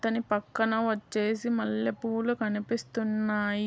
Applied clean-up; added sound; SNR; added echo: none; none; none; none.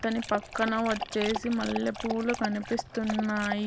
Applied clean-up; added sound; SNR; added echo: none; Dog; 8 dB; none.